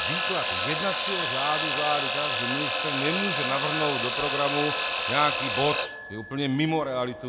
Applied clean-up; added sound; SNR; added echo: none; Alarm / Clock; 0 dB; none.